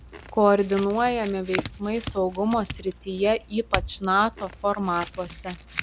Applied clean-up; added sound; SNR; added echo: none; Chink, clink / Domestic sounds, home sounds; 10 dB; none.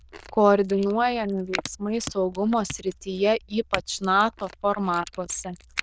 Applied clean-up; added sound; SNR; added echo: neural diffusion model UNIVERSE++.